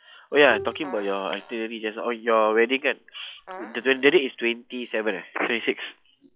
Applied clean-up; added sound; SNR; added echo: classical method log-MMSE.